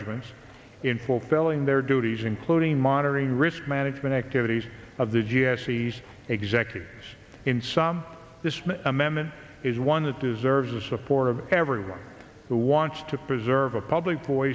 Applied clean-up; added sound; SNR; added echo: none; none; none; none.